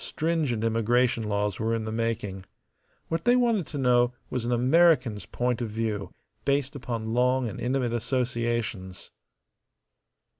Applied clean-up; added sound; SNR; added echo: none; none; none; none.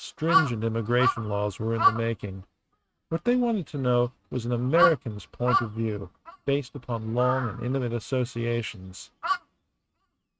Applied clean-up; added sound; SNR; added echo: neural mask model RNNoise.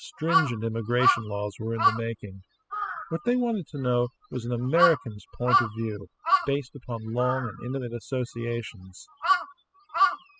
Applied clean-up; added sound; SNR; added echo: classical method spectral subtraction.